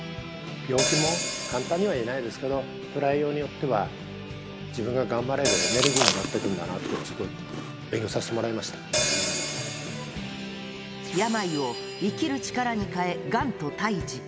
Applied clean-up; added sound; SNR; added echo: none; Chewing, mastication + Hi-hat; 1 dB; none.